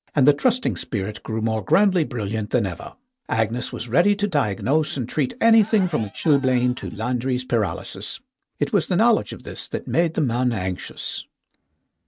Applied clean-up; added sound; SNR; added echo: neural mask model RNNoise.